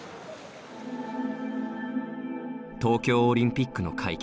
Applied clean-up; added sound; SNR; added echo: none; none; none; none.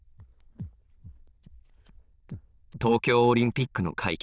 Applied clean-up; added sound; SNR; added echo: neural diffusion model UNIVERSE++.